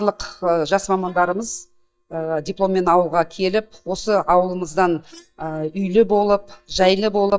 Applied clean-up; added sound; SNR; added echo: neural mask model DeepFilterNet 3.